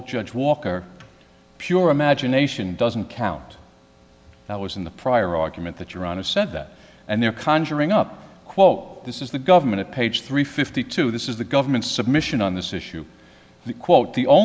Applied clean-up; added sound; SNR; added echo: none; none; none; none.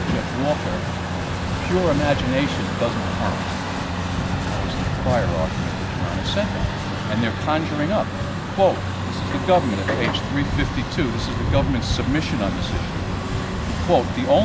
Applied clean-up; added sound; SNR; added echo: none; Truck; -1 dB; none.